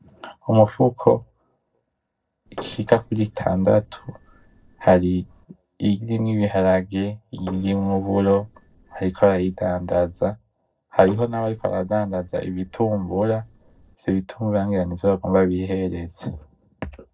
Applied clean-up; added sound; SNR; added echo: neural separator model SepFormer DNS4.